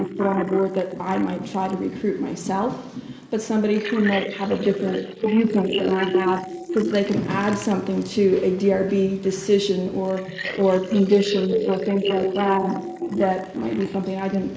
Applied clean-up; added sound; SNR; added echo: neural mask model Resemble Enhance denoiser.